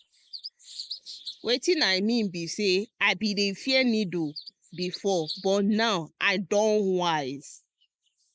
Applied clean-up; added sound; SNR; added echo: neural mask model Resemble Enhance denoiser.